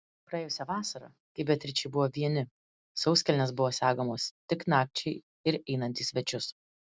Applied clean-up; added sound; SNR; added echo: none; none; none; none.